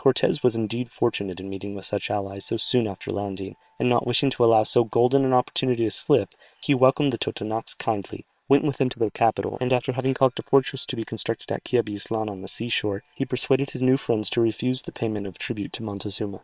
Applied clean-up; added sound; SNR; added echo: neural separator model SepFormer WHAM!.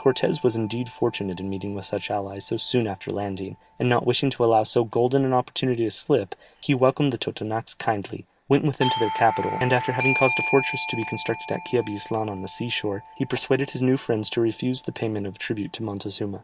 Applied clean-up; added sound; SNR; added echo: none; Doorbell; 11 dB; none.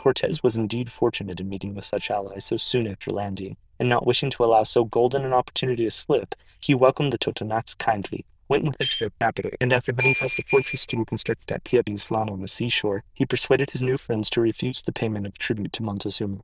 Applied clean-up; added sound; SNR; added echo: neural diffusion model UNIVERSE++.